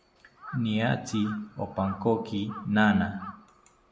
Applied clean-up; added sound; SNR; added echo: none; Crow; 18 dB; none.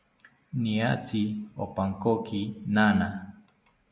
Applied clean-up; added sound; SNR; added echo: none; none; none; none.